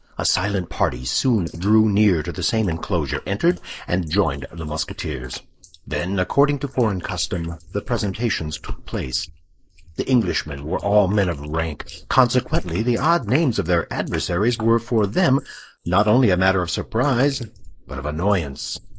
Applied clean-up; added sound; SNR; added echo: neural mask model Resemble Enhance denoiser.